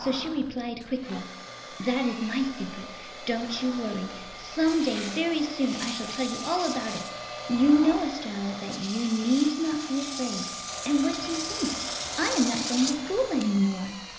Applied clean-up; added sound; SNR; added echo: none; Engine; 9 dB; reverberation time 0.8 s.